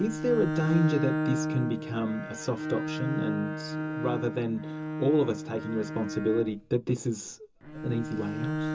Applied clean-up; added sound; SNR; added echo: none; Bowed string instrument; 4 dB; reverberation time 0.2 s.